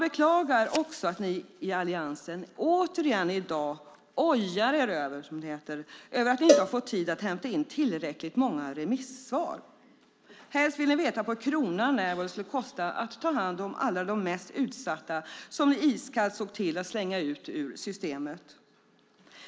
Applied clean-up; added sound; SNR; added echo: none; Cowbell; 0 dB; none.